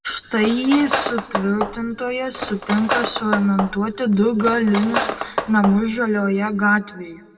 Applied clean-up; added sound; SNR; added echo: none; Cutlery, silverware; 7 dB; reverberation time 1.0 s.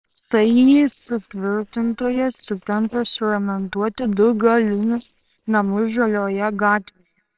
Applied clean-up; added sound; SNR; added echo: neural separator model SepFormer WHAMR!.